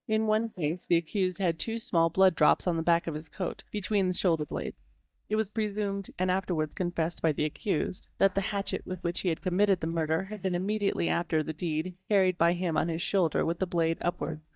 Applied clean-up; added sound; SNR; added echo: neural mask model DeepFilterNet 3.